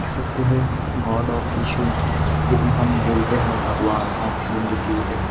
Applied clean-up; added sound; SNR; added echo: none; Car passing by; -1 dB; none.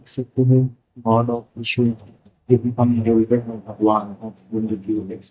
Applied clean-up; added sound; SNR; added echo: neural mask model DeepFilterNet 3.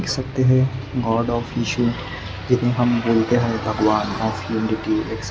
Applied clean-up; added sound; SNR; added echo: none; none; none; none.